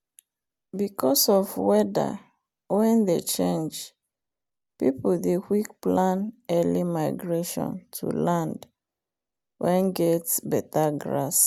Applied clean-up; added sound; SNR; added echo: none; none; none; none.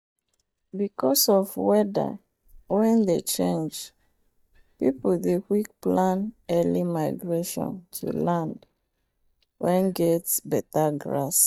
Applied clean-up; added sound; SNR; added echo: neural mask model DeepFilterNet 3.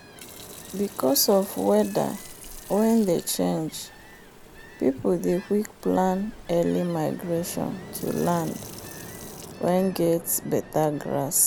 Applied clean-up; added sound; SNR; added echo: none; Fill (with liquid) / Sink (filling or washing) + Ocean; 17 dB; none.